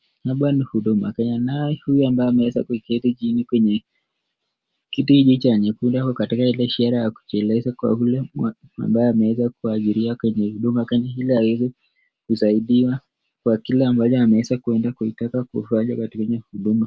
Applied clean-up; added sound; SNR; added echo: none; none; none; none.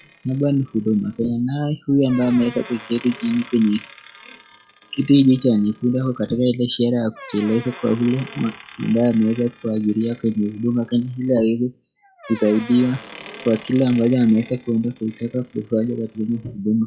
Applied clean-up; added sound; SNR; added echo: classical method log-MMSE.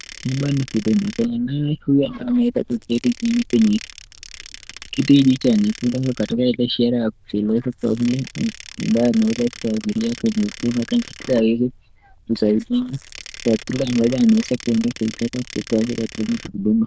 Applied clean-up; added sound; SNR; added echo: neural diffusion model UNIVERSE++.